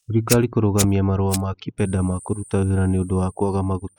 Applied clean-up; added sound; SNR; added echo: classical method spectral subtraction.